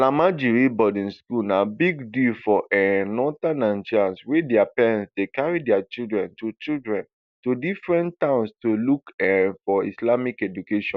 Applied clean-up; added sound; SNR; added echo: none; none; none; none.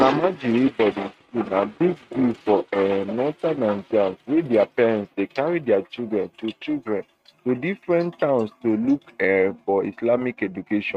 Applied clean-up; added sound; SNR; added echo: neural mask model RNNoise.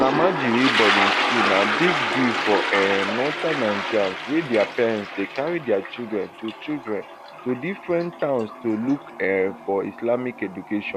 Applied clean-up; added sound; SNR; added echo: none; Toilet flush; 2 dB; none.